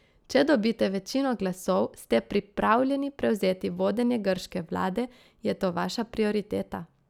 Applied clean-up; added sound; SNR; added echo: none; none; none; none.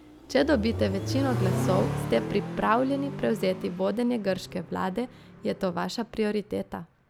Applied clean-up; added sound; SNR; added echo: none; Accelerating, revving, vroom; 6 dB; none.